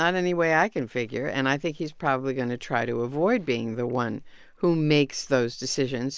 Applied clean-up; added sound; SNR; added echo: none; none; none; none.